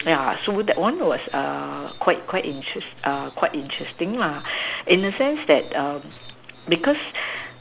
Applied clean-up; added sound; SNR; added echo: none; none; none; none.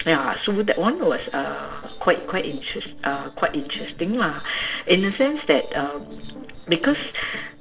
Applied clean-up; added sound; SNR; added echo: neural separator model SepFormer DNS4.